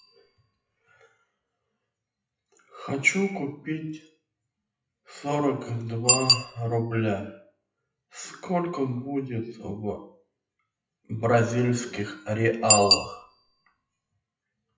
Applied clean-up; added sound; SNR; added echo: classical method WPE with log-MMSE.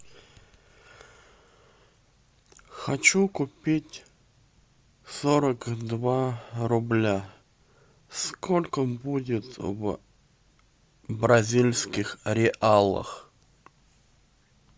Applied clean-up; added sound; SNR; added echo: none; none; none; none.